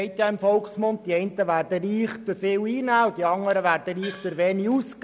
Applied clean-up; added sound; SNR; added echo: none; Gong; 18 dB; none.